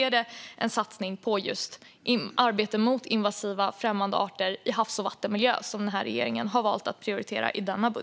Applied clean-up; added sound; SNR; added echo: none; none; none; none.